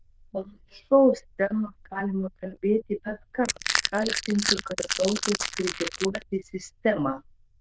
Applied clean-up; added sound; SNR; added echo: neural diffusion model UNIVERSE++.